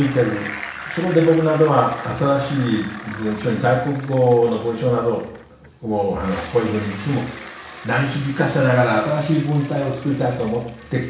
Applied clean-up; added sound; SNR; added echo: none; Bicycle; 16 dB; reverberation time 0.6 s.